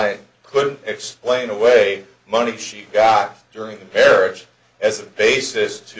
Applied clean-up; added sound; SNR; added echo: none; none; none; none.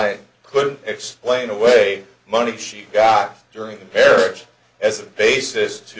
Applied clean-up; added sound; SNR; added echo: none; Snare drum; 17 dB; none.